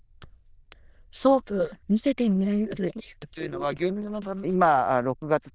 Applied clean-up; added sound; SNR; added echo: neural diffusion model UNIVERSE++.